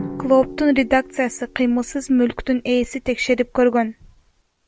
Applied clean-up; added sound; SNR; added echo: none; Drum; 18 dB; none.